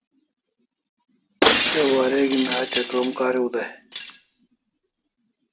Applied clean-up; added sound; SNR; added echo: none; Shatter; 1 dB; none.